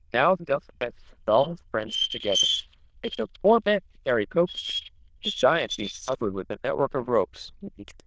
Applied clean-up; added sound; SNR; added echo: neural diffusion model UNIVERSE++.